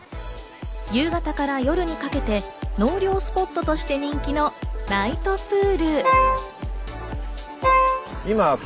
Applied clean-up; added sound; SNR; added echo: none; Wind instrument, woodwind instrument; -4 dB; none.